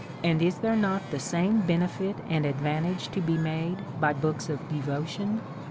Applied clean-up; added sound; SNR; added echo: none; Wind / Ocean; 10 dB; none.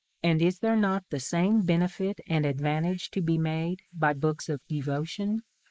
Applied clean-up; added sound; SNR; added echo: neural mask model Resemble Enhance denoiser.